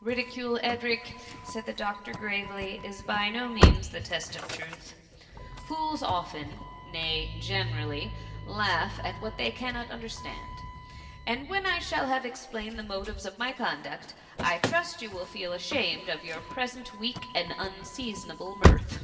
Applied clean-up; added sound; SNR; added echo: none; Slam / Engine starting; -1 dB; reverberation time 1.8 s.